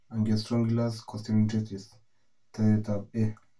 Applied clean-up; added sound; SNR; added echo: none; none; none; reverberation time 0.2 s.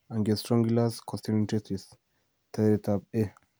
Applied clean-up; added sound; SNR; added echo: none; none; none; none.